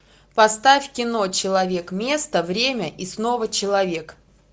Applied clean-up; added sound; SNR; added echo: none; none; none; none.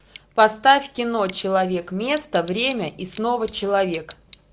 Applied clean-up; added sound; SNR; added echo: none; Tick / Bicycle; 18 dB; none.